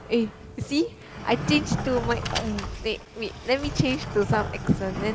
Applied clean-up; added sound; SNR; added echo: none; Sliding door; 7 dB; none.